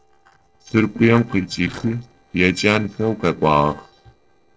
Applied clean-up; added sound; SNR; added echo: neural separator model SepFormer DNS4.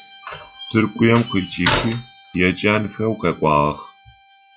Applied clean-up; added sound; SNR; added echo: classical method log-MMSE.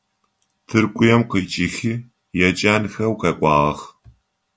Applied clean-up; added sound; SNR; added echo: none; none; none; none.